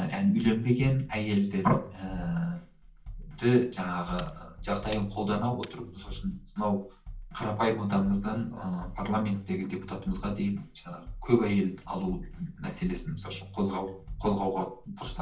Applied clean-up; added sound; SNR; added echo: none; Tools; 20 dB; reverberation time 0.3 s.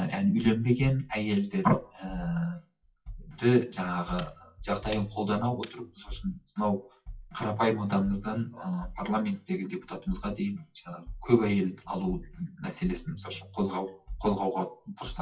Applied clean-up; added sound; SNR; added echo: classical method WPE with log-MMSE.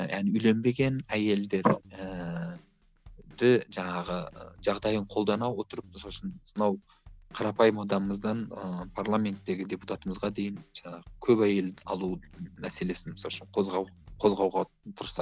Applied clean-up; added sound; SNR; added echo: none; none; none; none.